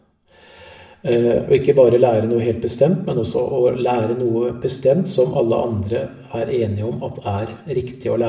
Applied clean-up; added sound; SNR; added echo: none; none; none; reverberation time 0.7 s.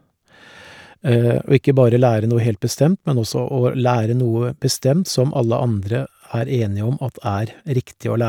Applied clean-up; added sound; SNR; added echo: none; none; none; none.